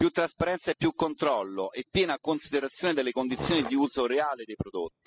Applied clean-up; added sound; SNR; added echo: classical method spectral subtraction.